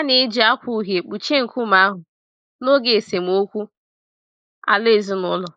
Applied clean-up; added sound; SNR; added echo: neural mask model Resemble Enhance denoiser.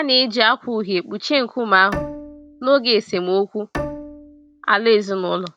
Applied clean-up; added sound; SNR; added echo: none; Bowed string instrument; 13 dB; none.